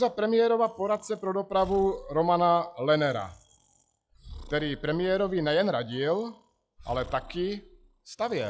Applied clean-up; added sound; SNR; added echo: classical method log-MMSE.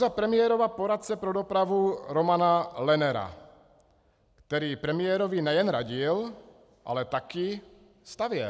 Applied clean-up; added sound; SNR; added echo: none; none; none; none.